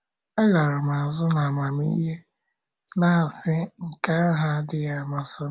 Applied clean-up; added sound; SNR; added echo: none; none; none; none.